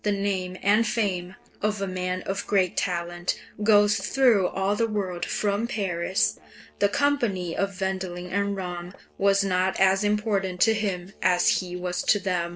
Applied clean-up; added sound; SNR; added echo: neural separator model SepFormer DNS4.